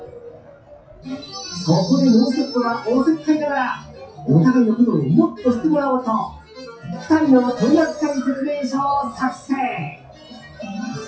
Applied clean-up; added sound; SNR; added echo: classical method WPE with log-MMSE.